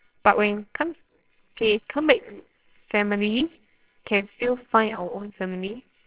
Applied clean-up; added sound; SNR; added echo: neural separator model SepFormer WHAMR!.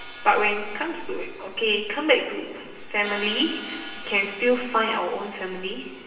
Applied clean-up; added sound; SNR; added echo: none; Crash cymbal; 15 dB; reverberation time 1.2 s.